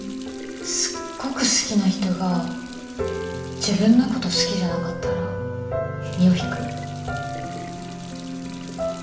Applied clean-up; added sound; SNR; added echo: none; Water tap, faucet; 19 dB; reverberation time 0.9 s.